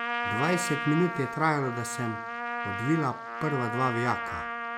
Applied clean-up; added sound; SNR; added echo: none; Trumpet; 4 dB; none.